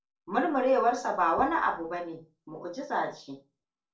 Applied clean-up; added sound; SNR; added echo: neural separator model SepFormer DNS4.